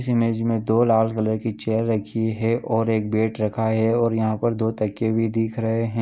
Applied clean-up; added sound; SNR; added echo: none; none; none; none.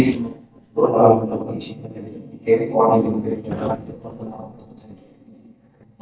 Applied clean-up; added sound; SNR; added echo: neural mask model DeepFilterNet 3.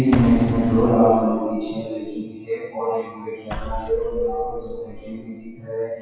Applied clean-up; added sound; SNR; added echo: classical method WPE with log-MMSE.